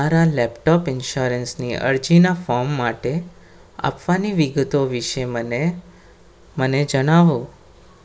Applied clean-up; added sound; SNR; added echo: none; none; none; none.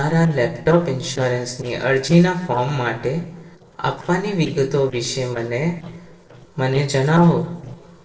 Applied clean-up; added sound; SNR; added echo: neural separator model SepFormer DNS4.